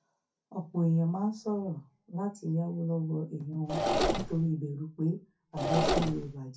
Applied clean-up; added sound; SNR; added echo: none; Engine / Mechanisms; -2 dB; reverberation time 0.3 s.